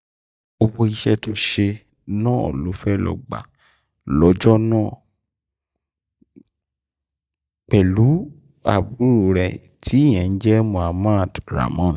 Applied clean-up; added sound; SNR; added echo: neural mask model DeepFilterNet 3.